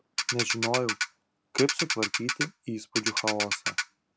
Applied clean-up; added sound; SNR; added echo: none; Ratchet, pawl; -2 dB; none.